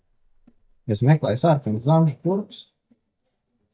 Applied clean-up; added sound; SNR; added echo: neural mask model DeepFilterNet 3.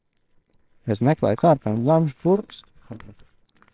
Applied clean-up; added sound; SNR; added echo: neural separator model SepFormer WHAMR!.